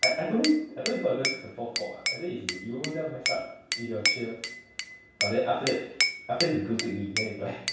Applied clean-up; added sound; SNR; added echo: none; Glass / Bell; 2 dB; reverberation time 0.7 s.